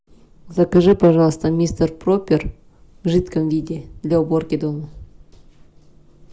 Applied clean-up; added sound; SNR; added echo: none; none; none; none.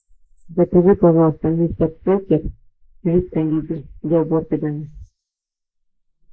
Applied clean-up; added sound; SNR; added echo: neural mask model Resemble Enhance denoiser.